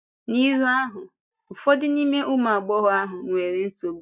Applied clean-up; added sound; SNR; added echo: neural mask model DeepFilterNet 3.